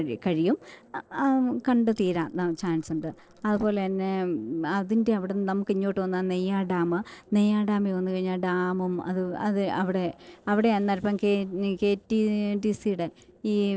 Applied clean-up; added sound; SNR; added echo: neural separator model SepFormer DNS4.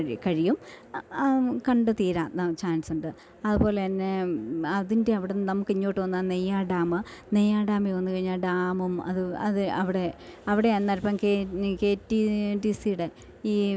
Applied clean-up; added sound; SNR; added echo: none; none; none; none.